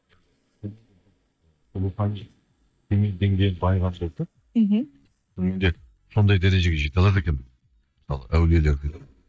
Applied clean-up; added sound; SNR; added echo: neural mask model DeepFilterNet 3.